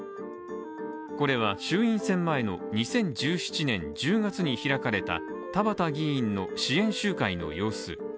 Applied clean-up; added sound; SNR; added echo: none; Wind instrument, woodwind instrument; 14 dB; none.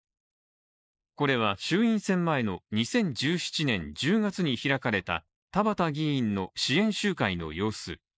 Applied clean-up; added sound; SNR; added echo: neural mask model Resemble Enhance denoiser.